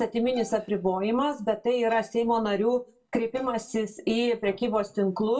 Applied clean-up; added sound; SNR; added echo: none; Bowed string instrument; 20 dB; reverberation time 0.2 s.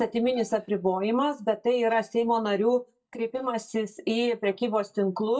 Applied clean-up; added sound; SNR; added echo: neural mask model DeepFilterNet 3.